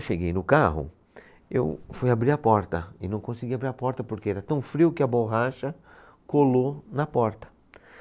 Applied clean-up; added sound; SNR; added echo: none; none; none; none.